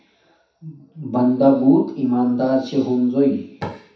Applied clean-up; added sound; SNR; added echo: none; none; none; reverberation time 0.7 s.